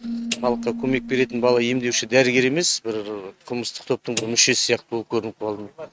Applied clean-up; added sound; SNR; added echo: neural mask model RNNoise.